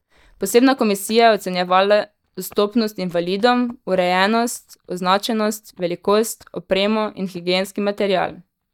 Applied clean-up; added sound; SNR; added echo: neural mask model DeepFilterNet 3.